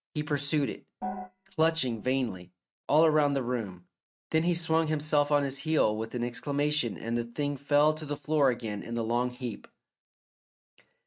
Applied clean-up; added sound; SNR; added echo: neural mask model RNNoise.